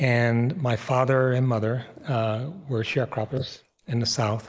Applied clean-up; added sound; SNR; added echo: neural mask model Resemble Enhance denoiser.